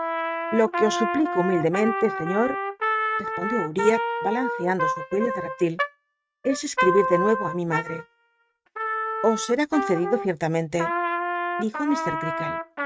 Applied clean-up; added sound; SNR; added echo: neural mask model RNNoise.